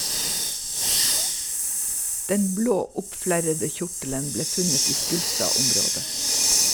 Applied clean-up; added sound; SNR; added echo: none; Hiss; -5 dB; none.